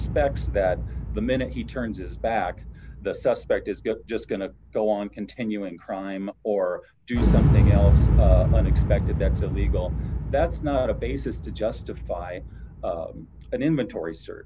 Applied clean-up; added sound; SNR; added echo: none; Explosion; -3 dB; none.